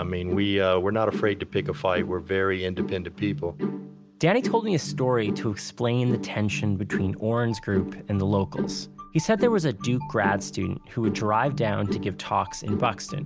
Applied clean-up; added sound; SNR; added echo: none; none; none; none.